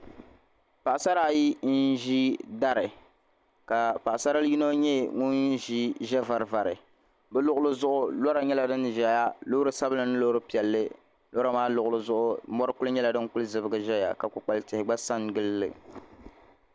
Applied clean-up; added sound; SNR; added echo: none; none; none; none.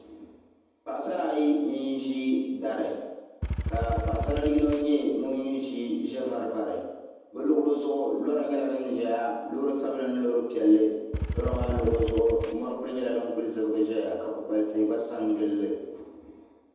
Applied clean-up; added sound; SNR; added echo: none; Motorcycle / Engine; 4 dB; reverberation time 1.1 s.